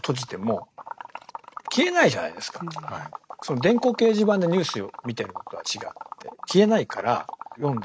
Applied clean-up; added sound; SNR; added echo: neural mask model RNNoise.